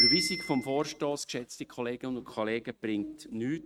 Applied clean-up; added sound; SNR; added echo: neural mask model RNNoise.